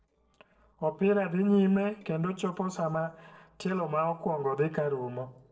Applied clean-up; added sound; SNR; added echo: neural separator model SepFormer DNS4.